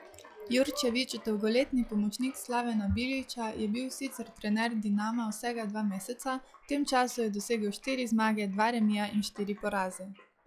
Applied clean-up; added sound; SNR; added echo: classical method log-MMSE.